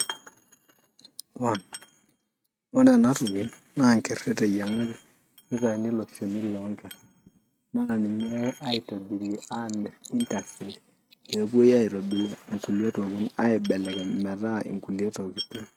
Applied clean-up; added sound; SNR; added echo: neural mask model RNNoise.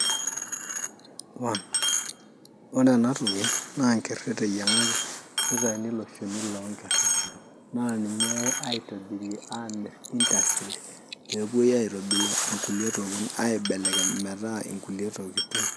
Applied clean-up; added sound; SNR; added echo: none; Coin (dropping); 1 dB; none.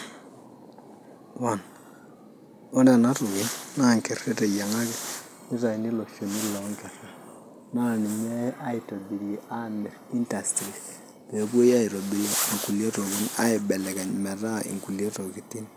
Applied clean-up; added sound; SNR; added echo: none; none; none; none.